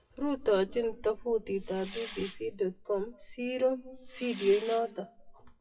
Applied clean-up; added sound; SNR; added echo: classical method WPE with log-MMSE.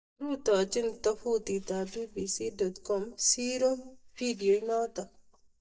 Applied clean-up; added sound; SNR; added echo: neural mask model DeepFilterNet 3.